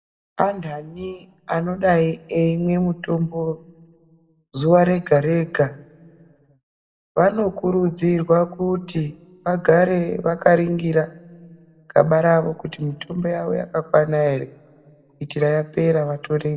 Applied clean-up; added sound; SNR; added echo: none; none; none; reverberation time 1.0 s.